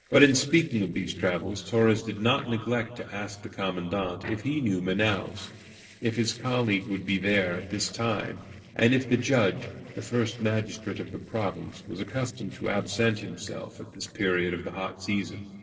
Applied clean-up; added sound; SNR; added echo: neural separator model SepFormer DNS4.